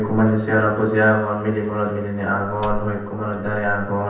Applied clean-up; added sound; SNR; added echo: none; Slam; 14 dB; reverberation time 0.9 s.